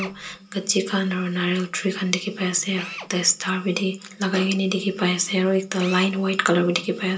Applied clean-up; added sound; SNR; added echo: none; Drill; 19 dB; reverberation time 0.2 s.